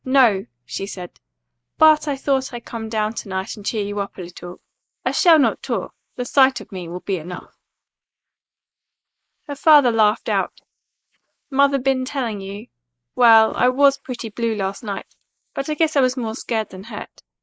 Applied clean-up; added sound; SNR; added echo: neural mask model Resemble Enhance denoiser.